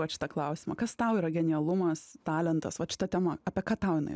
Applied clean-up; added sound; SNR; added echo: none; none; none; none.